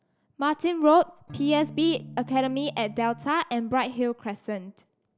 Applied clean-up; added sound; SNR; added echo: none; Electric guitar / Strum; 15 dB; none.